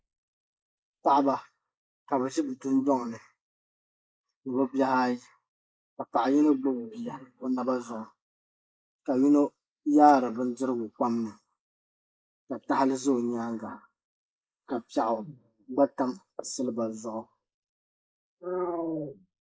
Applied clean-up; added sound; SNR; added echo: neural mask model Resemble Enhance denoiser.